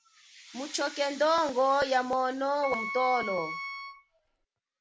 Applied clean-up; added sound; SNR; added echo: none; Wind instrument, woodwind instrument; 8 dB; none.